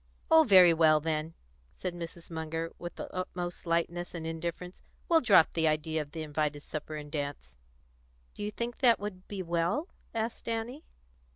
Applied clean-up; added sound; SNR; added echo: none; none; none; none.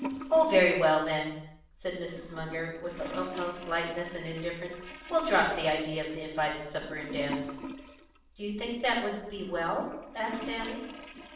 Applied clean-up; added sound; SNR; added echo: none; Toilet flush / Gurgling; 13 dB; reverberation time 0.7 s.